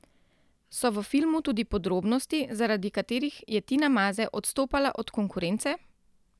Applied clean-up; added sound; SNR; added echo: none; none; none; none.